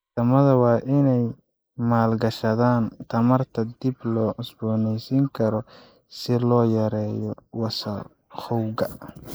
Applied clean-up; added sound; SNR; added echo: neural mask model Resemble Enhance denoiser.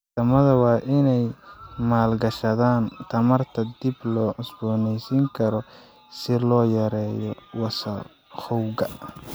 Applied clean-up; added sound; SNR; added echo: none; none; none; none.